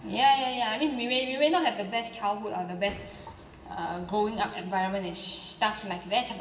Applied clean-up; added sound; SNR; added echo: none; Boom; 20 dB; reverberation time 1.1 s.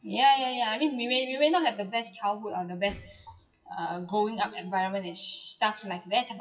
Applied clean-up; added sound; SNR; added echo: classical method WPE with log-MMSE.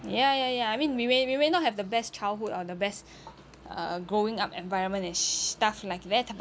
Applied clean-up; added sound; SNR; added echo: none; none; none; none.